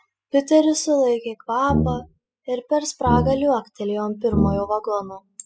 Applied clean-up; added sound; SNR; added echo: classical method spectral subtraction.